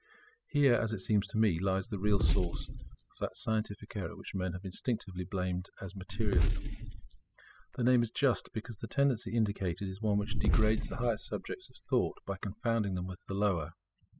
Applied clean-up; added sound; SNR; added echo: classical method spectral subtraction.